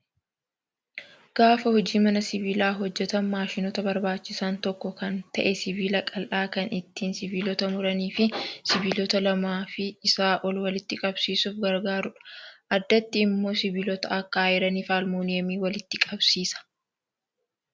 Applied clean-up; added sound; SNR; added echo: none; none; none; none.